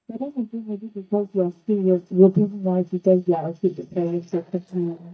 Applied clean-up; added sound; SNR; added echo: neural mask model DeepFilterNet 3.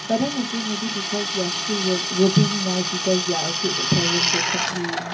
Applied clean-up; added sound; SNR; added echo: none; Drill; 1 dB; reverberation time 0.3 s.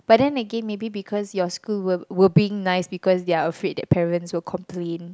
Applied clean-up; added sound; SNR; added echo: none; none; none; none.